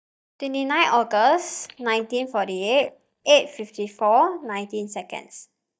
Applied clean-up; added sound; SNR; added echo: neural mask model DeepFilterNet 3.